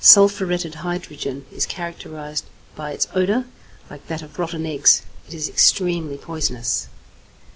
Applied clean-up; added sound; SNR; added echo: none; none; none; none.